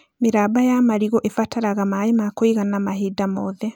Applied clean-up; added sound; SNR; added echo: none; none; none; none.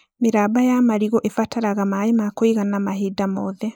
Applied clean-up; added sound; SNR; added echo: neural mask model Resemble Enhance denoiser.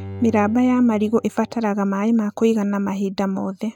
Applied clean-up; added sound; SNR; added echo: neural mask model RNNoise.